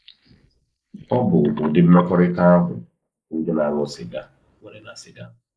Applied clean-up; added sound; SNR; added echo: neural mask model Resemble Enhance denoiser.